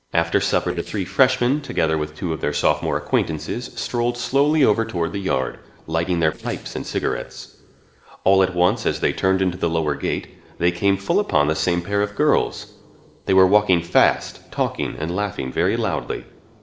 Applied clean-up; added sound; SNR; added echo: neural separator model SepFormer DNS4.